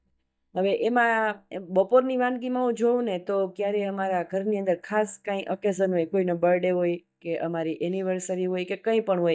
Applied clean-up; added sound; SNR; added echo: neural mask model DeepFilterNet 3.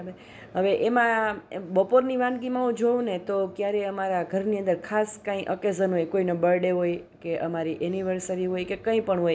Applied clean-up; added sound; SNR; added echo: none; none; none; none.